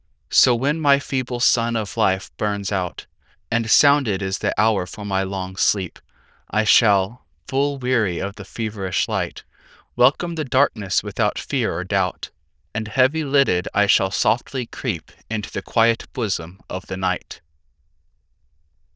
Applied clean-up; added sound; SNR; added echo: neural diffusion model UNIVERSE++.